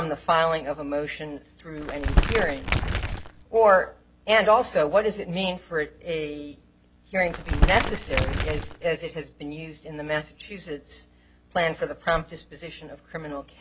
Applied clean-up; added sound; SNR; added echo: none; Crumpling, crinkling; -2 dB; none.